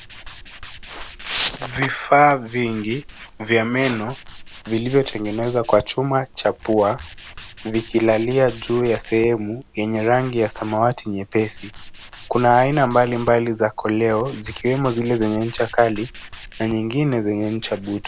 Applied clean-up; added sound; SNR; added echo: none; Tools; 17 dB; none.